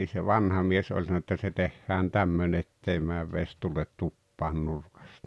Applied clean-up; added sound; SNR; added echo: none; none; none; none.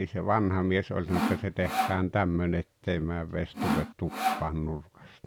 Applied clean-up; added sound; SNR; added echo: none; Sawing; 2 dB; none.